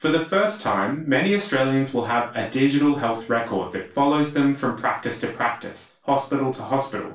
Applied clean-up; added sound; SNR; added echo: none; none; none; reverberation time 0.3 s.